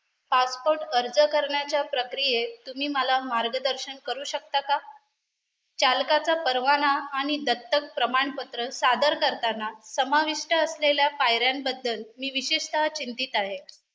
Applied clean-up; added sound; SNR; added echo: neural mask model Resemble Enhance denoiser.